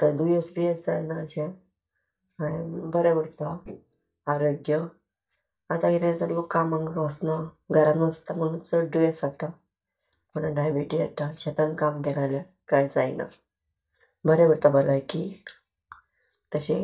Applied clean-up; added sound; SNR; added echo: neural mask model DeepFilterNet 3.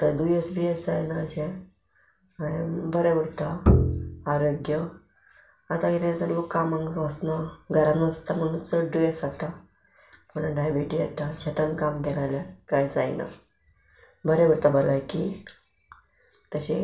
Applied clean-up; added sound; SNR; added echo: none; Bowed string instrument; -3 dB; reverberation time 0.3 s.